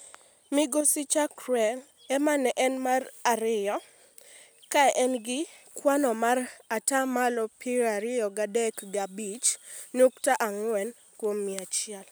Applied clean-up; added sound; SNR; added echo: none; none; none; none.